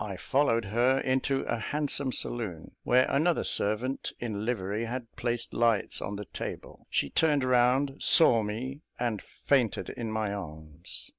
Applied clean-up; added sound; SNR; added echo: neural mask model Resemble Enhance denoiser.